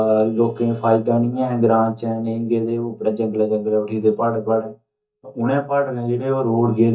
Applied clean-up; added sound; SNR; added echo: neural mask model DeepFilterNet 3.